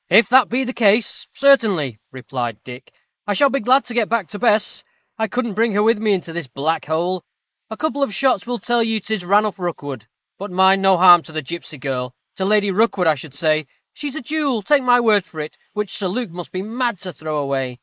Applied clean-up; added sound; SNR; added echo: neural mask model Resemble Enhance denoiser.